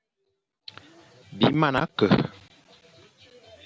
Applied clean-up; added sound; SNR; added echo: none; none; none; none.